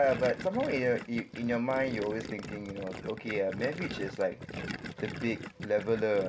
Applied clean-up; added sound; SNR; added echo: none; Gurgling; 10 dB; none.